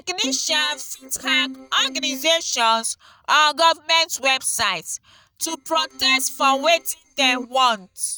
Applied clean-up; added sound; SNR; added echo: neural mask model DeepFilterNet 3.